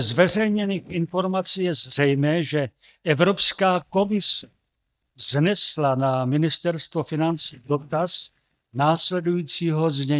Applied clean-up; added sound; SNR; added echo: neural mask model DeepFilterNet 3.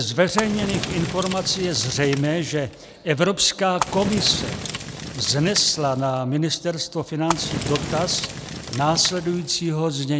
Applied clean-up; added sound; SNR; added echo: none; Fire; 7 dB; none.